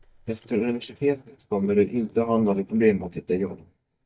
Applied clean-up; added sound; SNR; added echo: neural mask model DeepFilterNet 3.